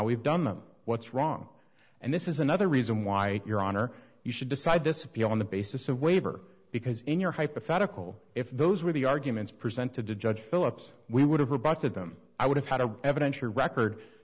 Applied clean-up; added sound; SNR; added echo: none; none; none; none.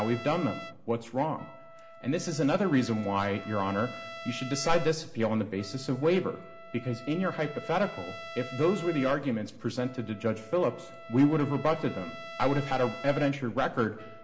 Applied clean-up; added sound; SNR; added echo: none; Trumpet; 15 dB; reverberation time 0.7 s.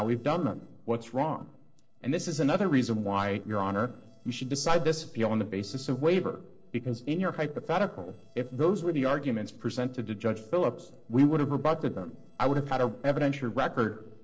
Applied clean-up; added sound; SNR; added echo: neural separator model SepFormer DNS4.